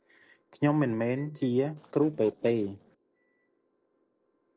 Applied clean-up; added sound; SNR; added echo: neural separator model SepFormer DNS4.